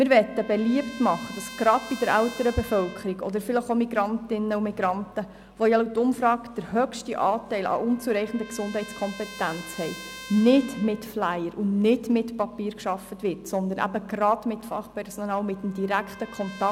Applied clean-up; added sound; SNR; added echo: none; Trumpet; 20 dB; none.